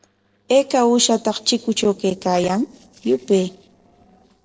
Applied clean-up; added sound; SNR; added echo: neural separator model SepFormer DNS4.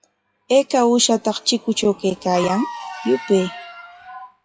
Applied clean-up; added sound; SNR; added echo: classical method WPE with log-MMSE.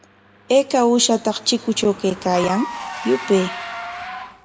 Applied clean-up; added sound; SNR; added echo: none; Engine / Car; 13 dB; reverberation time 0.9 s.